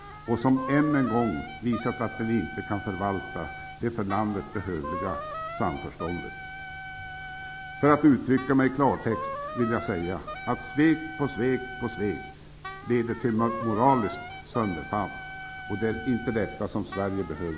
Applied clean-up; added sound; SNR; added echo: none; Wind instrument, woodwind instrument; 11 dB; none.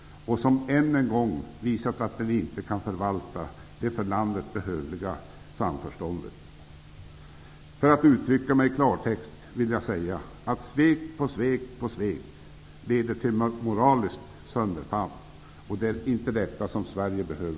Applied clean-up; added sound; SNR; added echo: none; none; none; none.